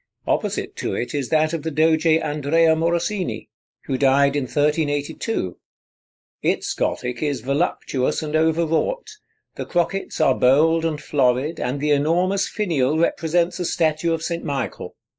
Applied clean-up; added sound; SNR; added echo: neural mask model Resemble Enhance denoiser.